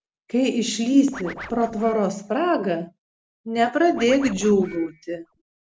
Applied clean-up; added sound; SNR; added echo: none; Scratching (performance technique); 17 dB; none.